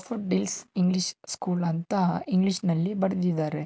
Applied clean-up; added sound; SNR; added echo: none; none; none; none.